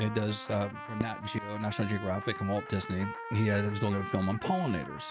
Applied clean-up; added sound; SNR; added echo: none; Trumpet; 10 dB; none.